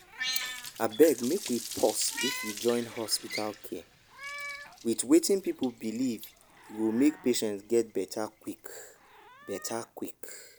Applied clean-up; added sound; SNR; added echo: none; Water tap, faucet + Meow; 11 dB; none.